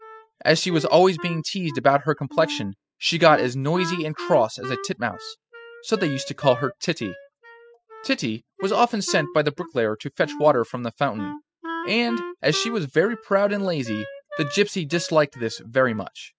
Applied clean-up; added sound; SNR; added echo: classical method spectral subtraction.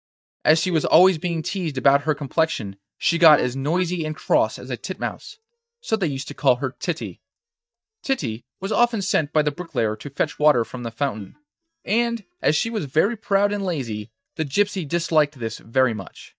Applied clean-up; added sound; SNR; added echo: neural mask model DeepFilterNet 3.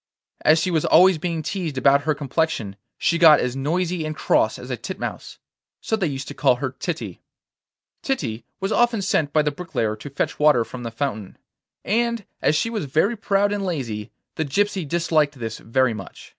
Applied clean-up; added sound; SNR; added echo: none; none; none; none.